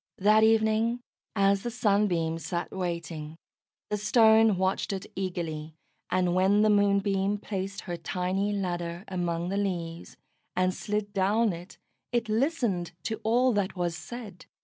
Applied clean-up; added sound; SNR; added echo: none; none; none; none.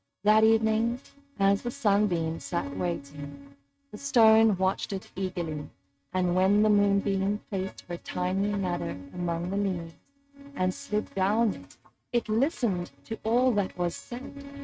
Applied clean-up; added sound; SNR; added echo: neural mask model RNNoise.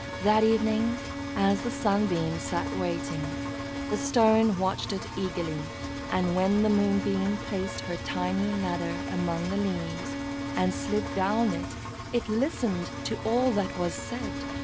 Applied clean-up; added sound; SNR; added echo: none; Bowed string instrument + Engine; 6 dB; none.